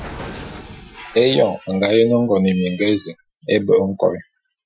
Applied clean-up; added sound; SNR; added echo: classical method Wiener filter.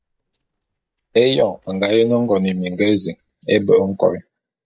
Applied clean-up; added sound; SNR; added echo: neural mask model DeepFilterNet 3.